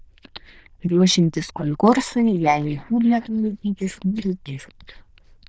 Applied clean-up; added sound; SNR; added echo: neural diffusion model UNIVERSE++.